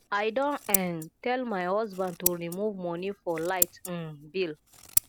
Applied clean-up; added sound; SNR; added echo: none; Scissors; 3 dB; none.